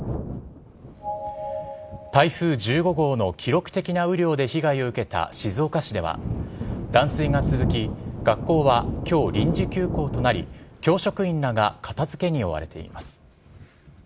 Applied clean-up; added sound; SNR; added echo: none; Thunder; 7 dB; none.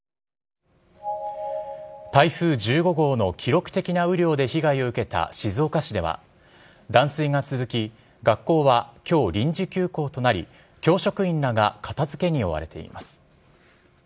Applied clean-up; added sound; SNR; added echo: none; none; none; none.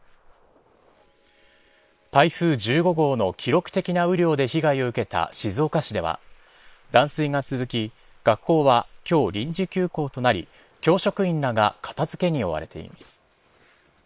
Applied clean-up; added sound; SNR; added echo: neural separator model SepFormer WHAM!.